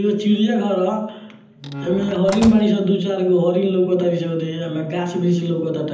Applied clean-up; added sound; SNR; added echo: none; Squeak / Slam / Wood; 12 dB; reverberation time 0.8 s.